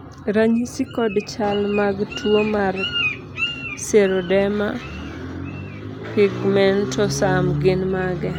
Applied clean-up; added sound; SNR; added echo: none; Bird; 13 dB; none.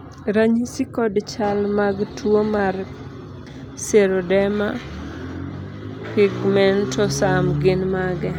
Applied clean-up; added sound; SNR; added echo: none; none; none; none.